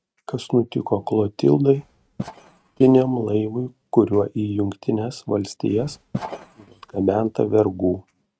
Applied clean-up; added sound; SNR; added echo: neural mask model RNNoise.